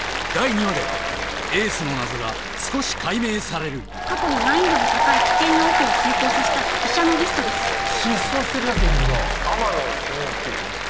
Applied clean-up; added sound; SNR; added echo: none; Applause; -1 dB; none.